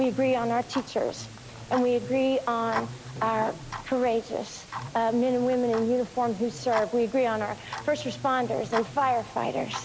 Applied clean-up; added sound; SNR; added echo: none; Tick-tock; 12 dB; none.